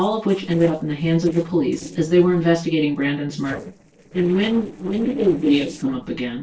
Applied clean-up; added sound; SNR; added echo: neural separator model SepFormer DNS4.